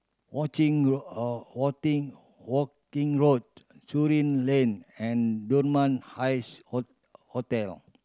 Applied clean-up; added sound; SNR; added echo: none; none; none; none.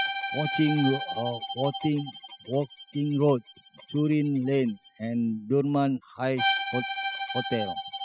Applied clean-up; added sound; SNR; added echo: classical method spectral subtraction.